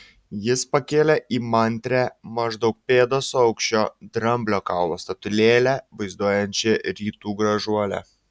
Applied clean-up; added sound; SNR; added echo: none; none; none; none.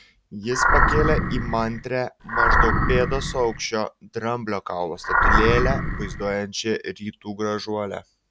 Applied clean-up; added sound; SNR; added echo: none; Animal; -5 dB; none.